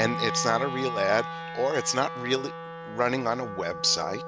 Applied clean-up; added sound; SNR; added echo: none; Wind instrument, woodwind instrument; 7 dB; none.